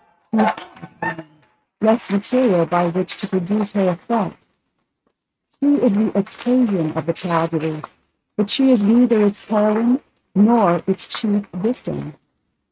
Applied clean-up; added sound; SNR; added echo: neural mask model RNNoise.